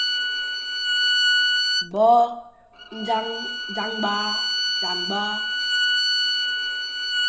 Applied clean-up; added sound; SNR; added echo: none; Bowed string instrument; -3 dB; reverberation time 1.4 s.